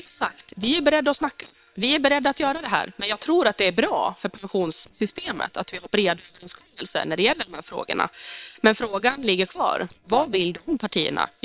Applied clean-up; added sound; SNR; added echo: neural separator model SepFormer WHAM!.